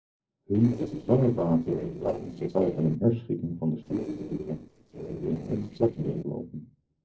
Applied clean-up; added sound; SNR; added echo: neural separator model SepFormer DNS4.